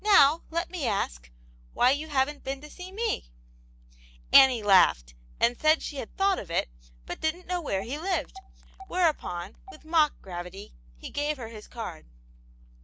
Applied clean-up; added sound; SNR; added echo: none; Telephone; 19 dB; none.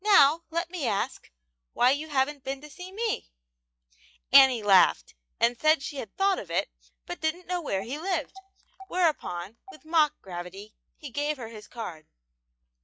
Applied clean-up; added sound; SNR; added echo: classical method log-MMSE.